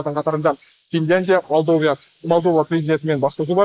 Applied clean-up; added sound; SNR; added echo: neural mask model Resemble Enhance denoiser.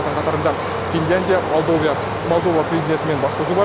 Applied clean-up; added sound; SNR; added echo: none; Stream; 3 dB; none.